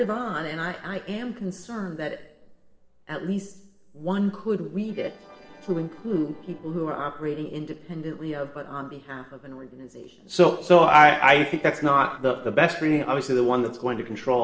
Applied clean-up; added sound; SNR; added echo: neural separator model SepFormer DNS4.